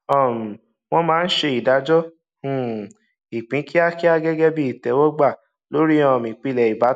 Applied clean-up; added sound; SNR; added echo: none; none; none; none.